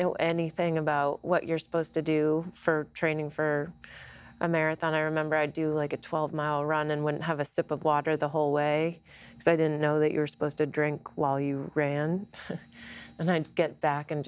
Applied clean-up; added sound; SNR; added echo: none; none; none; none.